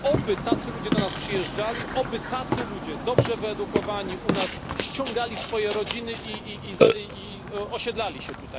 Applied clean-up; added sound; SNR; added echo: none; Fart + Burping, eructation; -2 dB; none.